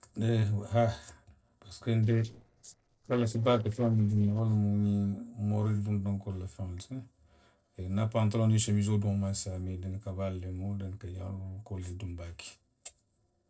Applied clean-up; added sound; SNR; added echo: neural separator model SepFormer DNS4.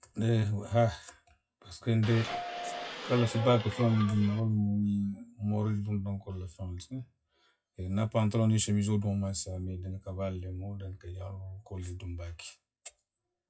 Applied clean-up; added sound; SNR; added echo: classical method WPE with log-MMSE.